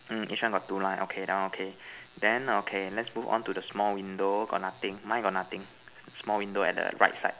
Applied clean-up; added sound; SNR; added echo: none; none; none; none.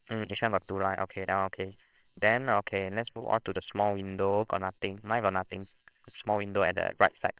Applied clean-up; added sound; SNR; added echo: neural separator model SepFormer WHAMR!.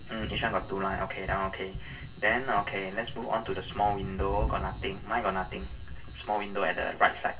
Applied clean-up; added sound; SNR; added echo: none; Thunder; 9 dB; reverberation time 0.2 s.